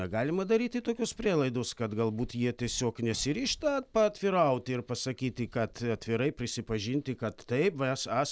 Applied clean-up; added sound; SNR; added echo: none; none; none; none.